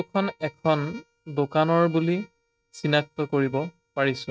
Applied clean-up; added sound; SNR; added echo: neural mask model RNNoise.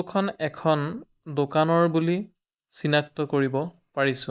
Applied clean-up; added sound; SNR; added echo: neural mask model Resemble Enhance denoiser.